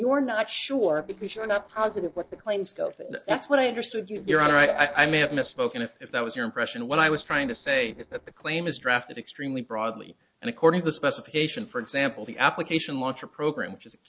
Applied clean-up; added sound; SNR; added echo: neural separator model SepFormer DNS4.